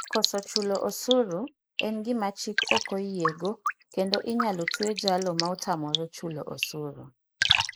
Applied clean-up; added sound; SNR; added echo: neural mask model Resemble Enhance denoiser.